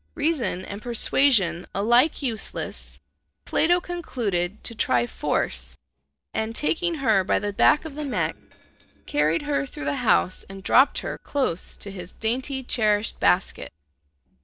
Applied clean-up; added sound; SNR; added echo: neural separator model SepFormer DNS4.